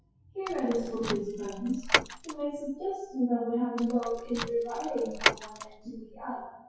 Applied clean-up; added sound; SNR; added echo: classical method WPE with log-MMSE.